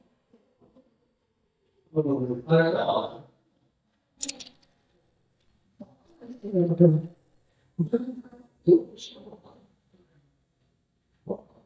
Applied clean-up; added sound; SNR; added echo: neural mask model DeepFilterNet 3.